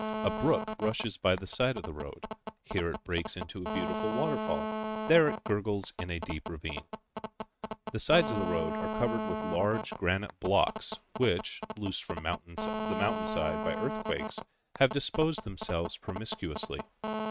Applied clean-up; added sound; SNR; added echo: neural mask model RNNoise.